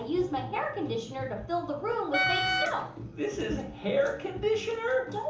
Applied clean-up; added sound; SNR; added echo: none; Wind instrument, woodwind instrument; -1 dB; reverberation time 1.2 s.